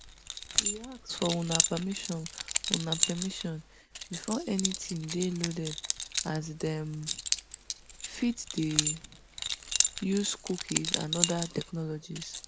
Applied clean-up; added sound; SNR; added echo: none; Keys jangling; -1 dB; none.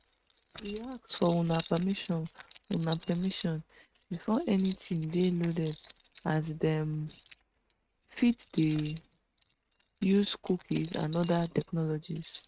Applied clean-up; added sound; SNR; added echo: neural mask model RNNoise.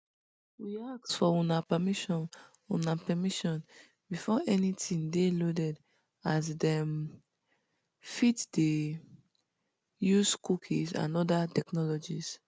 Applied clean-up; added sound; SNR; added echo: none; none; none; none.